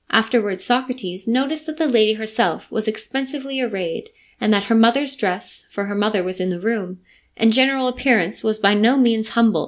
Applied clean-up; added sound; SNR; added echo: none; none; none; none.